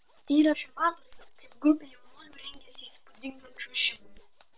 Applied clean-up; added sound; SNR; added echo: neural separator model SepFormer WHAM!.